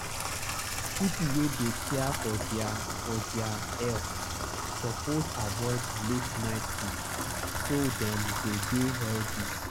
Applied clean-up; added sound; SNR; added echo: none; Bathtub (filling or washing) / Water tap, faucet; 0 dB; none.